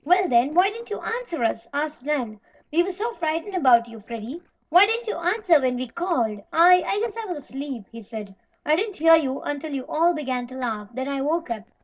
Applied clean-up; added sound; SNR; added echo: neural separator model SepFormer DNS4.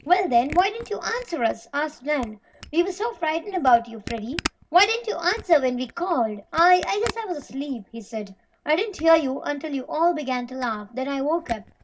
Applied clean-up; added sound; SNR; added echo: none; Camera; 18 dB; reverberation time 0.4 s.